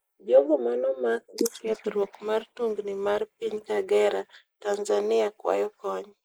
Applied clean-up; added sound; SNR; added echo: neural mask model Resemble Enhance denoiser.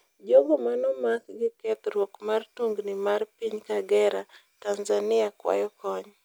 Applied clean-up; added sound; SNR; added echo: none; none; none; none.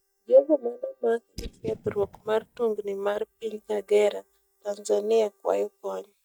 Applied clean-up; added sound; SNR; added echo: neural mask model DeepFilterNet 3.